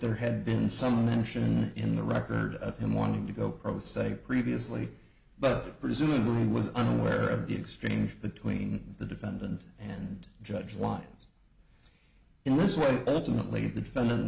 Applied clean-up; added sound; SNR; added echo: none; none; none; none.